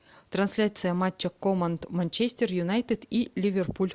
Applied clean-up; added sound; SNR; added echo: none; none; none; none.